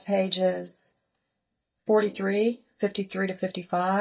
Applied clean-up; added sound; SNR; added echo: neural mask model DeepFilterNet 3.